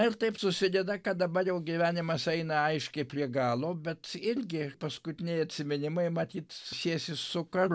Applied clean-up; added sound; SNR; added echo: none; none; none; none.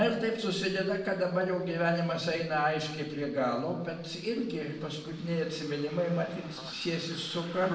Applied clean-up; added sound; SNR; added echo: neural separator model SepFormer DNS4.